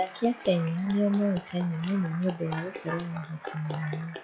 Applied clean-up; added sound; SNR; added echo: classical method log-MMSE.